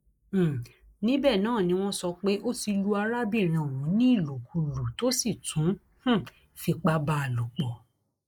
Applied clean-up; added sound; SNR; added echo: neural mask model Resemble Enhance denoiser.